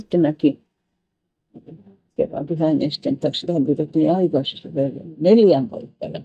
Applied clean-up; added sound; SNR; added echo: neural mask model DeepFilterNet 3.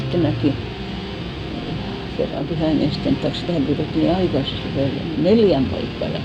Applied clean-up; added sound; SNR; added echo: none; Guitar; 6 dB; none.